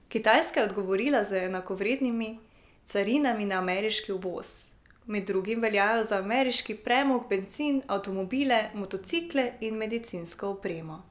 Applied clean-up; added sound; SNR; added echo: none; none; none; none.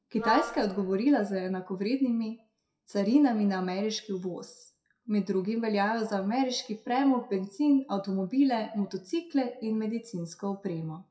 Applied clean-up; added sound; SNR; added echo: classical method WPE with log-MMSE.